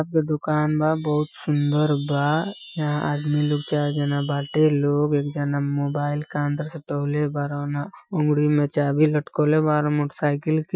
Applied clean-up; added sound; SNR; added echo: classical method Wiener filter.